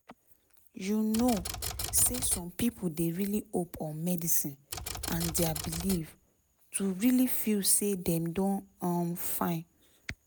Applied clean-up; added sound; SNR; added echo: none; Typewriter; 7 dB; none.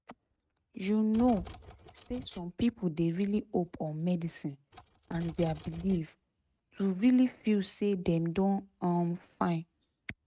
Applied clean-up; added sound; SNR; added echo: neural mask model RNNoise.